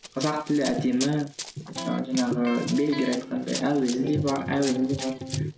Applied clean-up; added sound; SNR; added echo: none; Electric guitar + Run; 11 dB; none.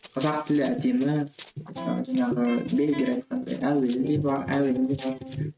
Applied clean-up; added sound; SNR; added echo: neural mask model RNNoise.